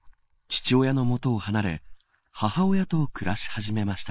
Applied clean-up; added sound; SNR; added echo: neural mask model Resemble Enhance denoiser.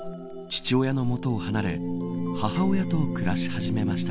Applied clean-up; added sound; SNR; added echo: none; Chirp, tweet; 9 dB; none.